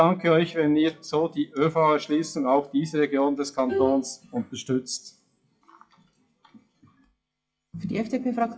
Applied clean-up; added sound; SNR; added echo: classical method WPE with log-MMSE.